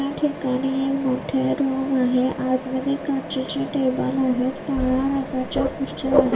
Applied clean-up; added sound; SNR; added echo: none; Mechanisms; 6 dB; reverberation time 0.7 s.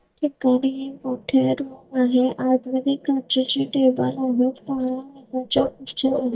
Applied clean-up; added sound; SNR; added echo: neural mask model DeepFilterNet 3.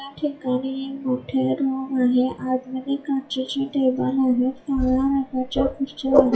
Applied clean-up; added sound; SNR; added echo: classical method WPE with log-MMSE.